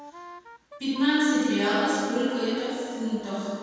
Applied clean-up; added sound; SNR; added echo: none; Wind instrument, woodwind instrument; 20 dB; reverberation time 2.0 s.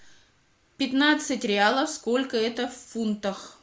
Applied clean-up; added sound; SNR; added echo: none; none; none; none.